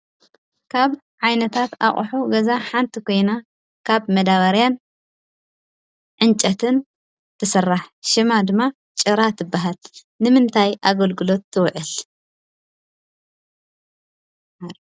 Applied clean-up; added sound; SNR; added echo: none; none; none; none.